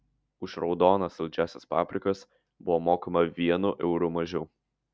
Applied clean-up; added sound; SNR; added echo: none; none; none; none.